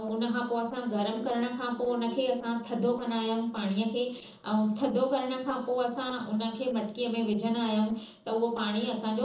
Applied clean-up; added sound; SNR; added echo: neural separator model SepFormer DNS4.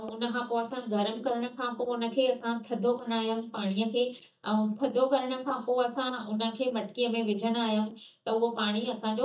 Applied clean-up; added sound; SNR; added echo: neural mask model DeepFilterNet 3.